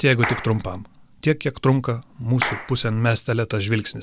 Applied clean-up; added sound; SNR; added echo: none; Clapping; 10 dB; none.